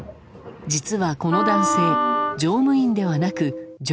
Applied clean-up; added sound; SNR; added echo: none; Wind instrument, woodwind instrument; 1 dB; none.